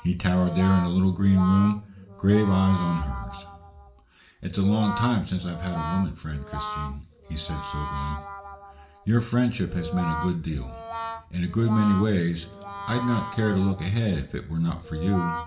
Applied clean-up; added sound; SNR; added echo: none; Brass instrument; 12 dB; reverberation time 1.9 s.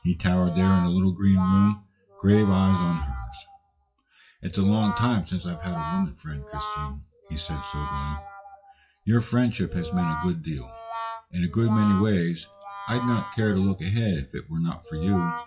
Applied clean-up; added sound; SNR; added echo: classical method WPE with log-MMSE.